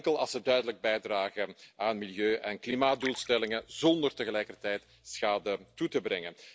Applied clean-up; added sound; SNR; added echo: none; Liquid; 19 dB; none.